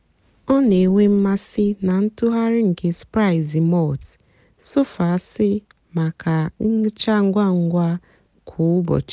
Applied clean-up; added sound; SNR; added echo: none; none; none; none.